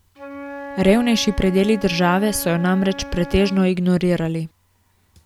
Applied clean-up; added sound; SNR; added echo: none; Wind instrument, woodwind instrument; 16 dB; none.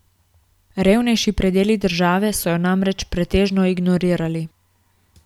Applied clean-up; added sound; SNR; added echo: none; none; none; none.